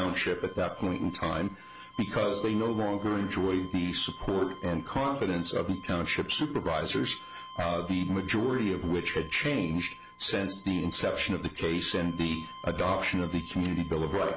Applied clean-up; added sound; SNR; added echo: none; Bowed string instrument + Bowed string instrument; 17 dB; none.